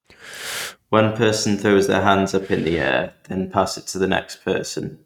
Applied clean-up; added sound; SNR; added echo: neural mask model RNNoise.